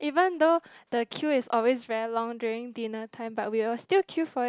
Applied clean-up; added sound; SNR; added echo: none; none; none; none.